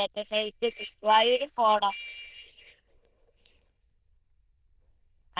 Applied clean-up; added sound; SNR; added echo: neural diffusion model UNIVERSE++.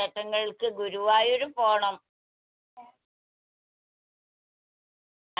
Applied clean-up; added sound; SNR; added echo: none; none; none; none.